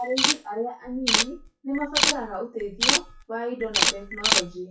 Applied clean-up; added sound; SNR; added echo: classical method WPE with log-MMSE.